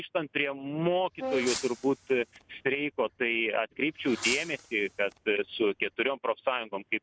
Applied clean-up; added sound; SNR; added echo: none; Fireworks + Brass instrument; 11 dB; none.